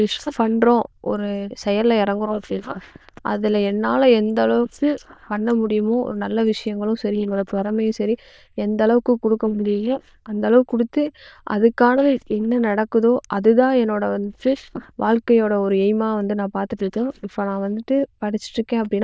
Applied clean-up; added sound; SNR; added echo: neural diffusion model UNIVERSE++.